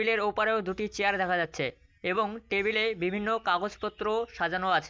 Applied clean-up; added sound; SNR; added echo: none; none; none; none.